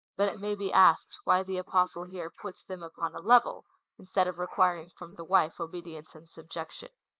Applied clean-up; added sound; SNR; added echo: neural mask model Resemble Enhance denoiser.